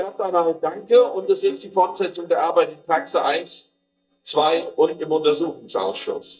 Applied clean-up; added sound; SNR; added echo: neural mask model DeepFilterNet 3.